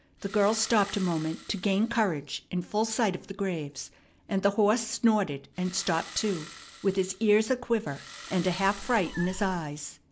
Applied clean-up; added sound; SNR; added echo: none; Engine starting + Meow; 16 dB; none.